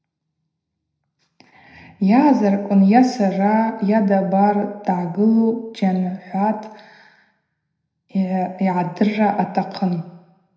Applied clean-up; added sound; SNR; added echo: none; none; none; reverberation time 0.7 s.